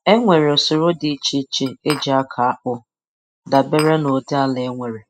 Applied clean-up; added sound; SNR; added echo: classical method spectral subtraction.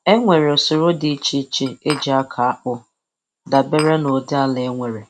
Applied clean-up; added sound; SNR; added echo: none; Glass; 16 dB; none.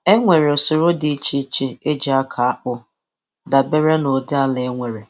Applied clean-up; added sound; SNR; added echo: none; none; none; none.